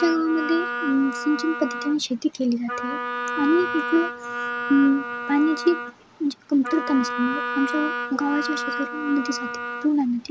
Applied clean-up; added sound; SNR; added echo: none; Wind instrument, woodwind instrument; 6 dB; none.